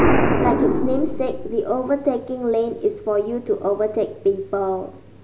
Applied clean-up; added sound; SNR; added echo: none; Explosion; 1 dB; none.